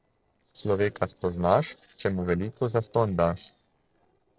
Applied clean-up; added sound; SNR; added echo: neural separator model SepFormer DNS4.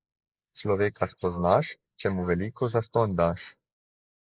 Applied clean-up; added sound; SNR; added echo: neural mask model Resemble Enhance denoiser.